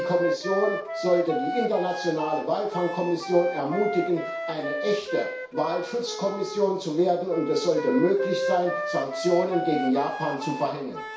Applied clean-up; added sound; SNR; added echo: none; Wind instrument, woodwind instrument; 6 dB; reverberation time 0.6 s.